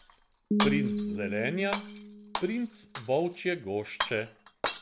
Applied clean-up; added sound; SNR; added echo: none; Piano + Shatter; 0 dB; none.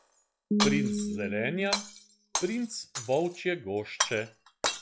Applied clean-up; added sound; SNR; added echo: classical method log-MMSE.